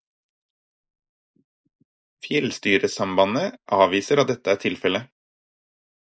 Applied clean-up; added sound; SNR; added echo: neural mask model Resemble Enhance denoiser.